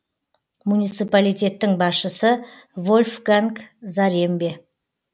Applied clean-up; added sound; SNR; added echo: none; none; none; none.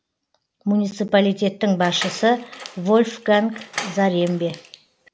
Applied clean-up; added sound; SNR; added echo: none; Door; 15 dB; none.